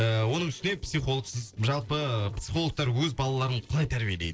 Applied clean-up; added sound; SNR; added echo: neural separator model SepFormer DNS4.